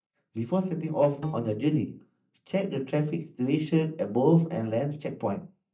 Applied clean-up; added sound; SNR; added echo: neural mask model DeepFilterNet 3.